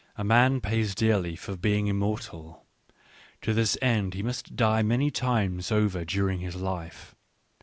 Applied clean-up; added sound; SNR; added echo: none; none; none; none.